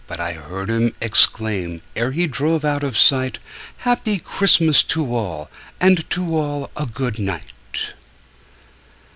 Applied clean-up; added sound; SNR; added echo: none; none; none; none.